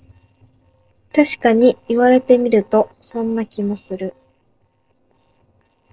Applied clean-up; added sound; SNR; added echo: neural separator model SepFormer DNS4.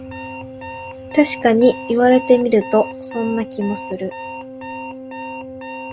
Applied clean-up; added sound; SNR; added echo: none; Organ + Alarm; 12 dB; none.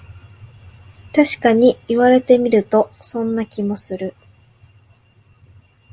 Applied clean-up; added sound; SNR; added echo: none; none; none; none.